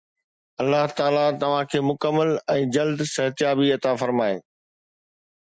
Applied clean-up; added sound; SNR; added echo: none; none; none; none.